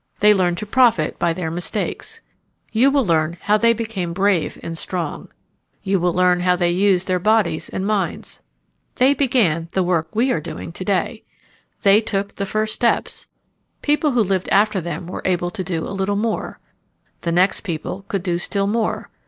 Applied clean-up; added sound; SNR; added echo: neural mask model Resemble Enhance denoiser.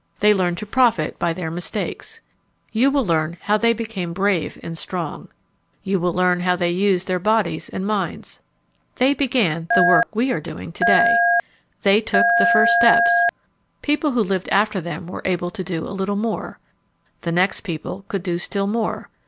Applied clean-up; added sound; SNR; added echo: none; Telephone; -3 dB; none.